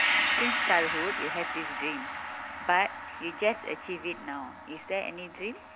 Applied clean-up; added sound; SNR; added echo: none; Gong; 0 dB; none.